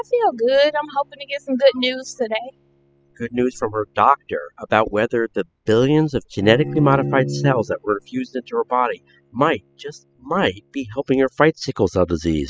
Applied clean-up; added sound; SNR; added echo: classical method spectral subtraction.